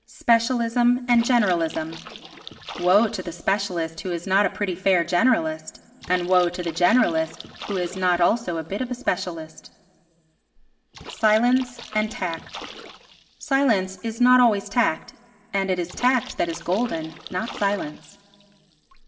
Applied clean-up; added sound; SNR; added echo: none; Splash, splatter; 19 dB; reverberation time 1.6 s.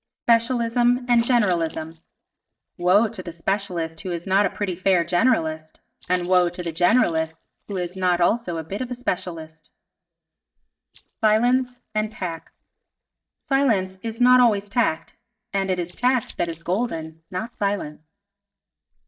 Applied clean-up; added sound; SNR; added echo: neural mask model DeepFilterNet 3.